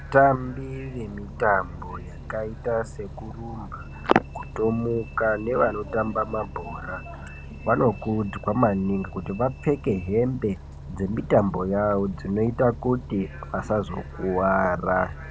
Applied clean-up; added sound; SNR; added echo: none; Bus; 13 dB; none.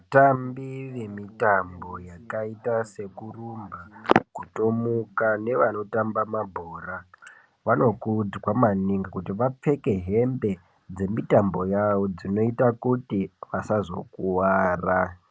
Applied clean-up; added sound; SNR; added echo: none; none; none; none.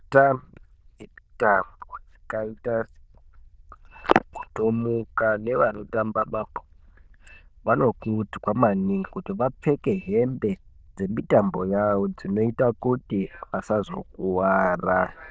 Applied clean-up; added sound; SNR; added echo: neural diffusion model UNIVERSE++.